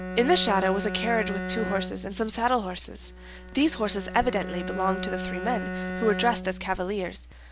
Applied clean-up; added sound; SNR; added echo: none; Bowed string instrument; 8 dB; none.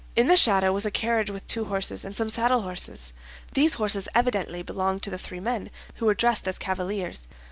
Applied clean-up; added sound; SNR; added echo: none; none; none; none.